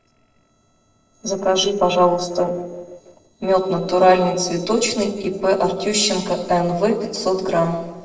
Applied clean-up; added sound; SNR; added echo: neural separator model SepFormer DNS4.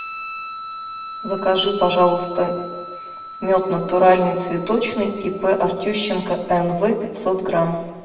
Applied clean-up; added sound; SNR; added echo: none; Guitar; 11 dB; reverberation time 1.2 s.